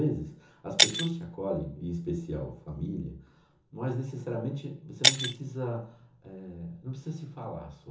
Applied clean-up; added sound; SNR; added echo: none; Shatter; -2 dB; reverberation time 0.7 s.